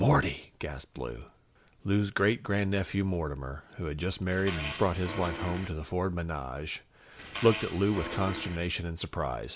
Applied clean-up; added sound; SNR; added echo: none; Fart; 8 dB; none.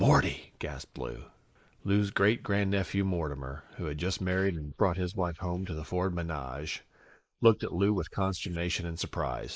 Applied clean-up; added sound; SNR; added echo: neural mask model Resemble Enhance denoiser.